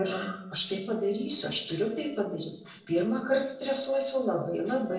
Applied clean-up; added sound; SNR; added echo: neural separator model SepFormer DNS4.